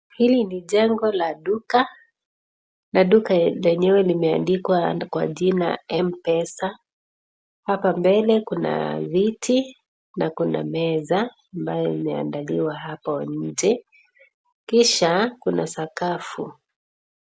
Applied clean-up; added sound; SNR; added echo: none; none; none; none.